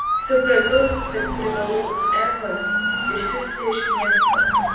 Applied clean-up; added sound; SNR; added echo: none; Motor vehicle (road) / Siren; -2 dB; reverberation time 0.9 s.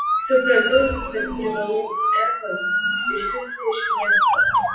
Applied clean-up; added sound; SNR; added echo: classical method WPE with log-MMSE.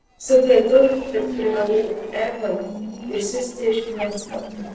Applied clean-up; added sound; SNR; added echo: neural separator model SepFormer DNS4.